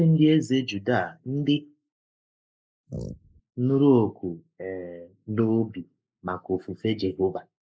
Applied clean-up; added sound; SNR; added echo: neural mask model Resemble Enhance denoiser.